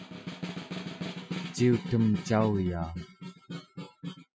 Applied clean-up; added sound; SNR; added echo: classical method Wiener filter.